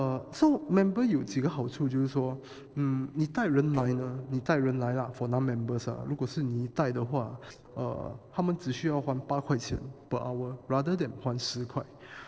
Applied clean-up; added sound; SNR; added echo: neural separator model SepFormer DNS4.